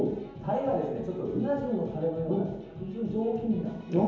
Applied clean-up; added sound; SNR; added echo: none; none; none; reverberation time 1.0 s.